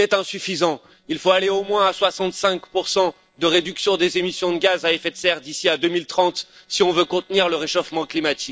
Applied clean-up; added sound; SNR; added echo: neural separator model SepFormer DNS4.